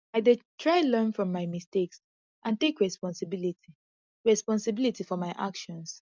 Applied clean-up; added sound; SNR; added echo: none; none; none; none.